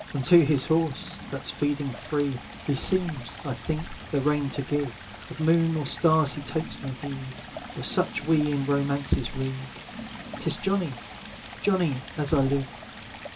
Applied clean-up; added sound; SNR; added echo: none; Stream; 13 dB; reverberation time 0.2 s.